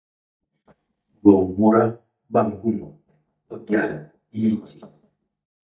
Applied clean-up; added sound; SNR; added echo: neural mask model DeepFilterNet 3.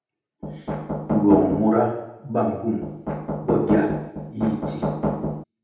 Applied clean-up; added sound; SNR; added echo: none; Knock; 2 dB; reverberation time 0.8 s.